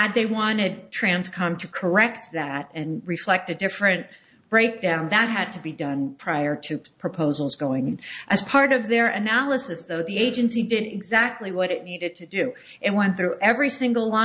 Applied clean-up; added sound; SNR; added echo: none; none; none; none.